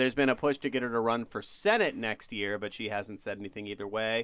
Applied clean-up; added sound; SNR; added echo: none; none; none; none.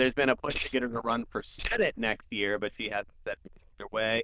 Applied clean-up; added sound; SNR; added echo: neural diffusion model UNIVERSE++.